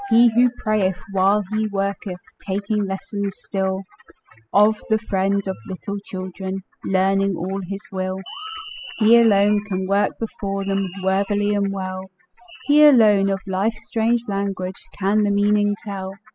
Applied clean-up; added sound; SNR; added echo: classical method spectral subtraction.